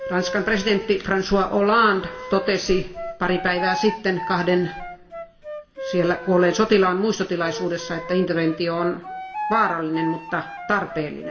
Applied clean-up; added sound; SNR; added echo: none; Wind instrument, woodwind instrument; 11 dB; reverberation time 0.6 s.